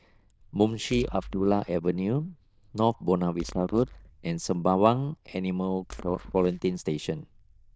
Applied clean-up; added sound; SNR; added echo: neural diffusion model UNIVERSE++.